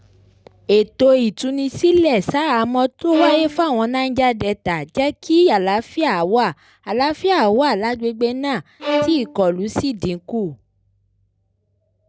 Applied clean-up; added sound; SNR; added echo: none; Bowed string instrument; 7 dB; none.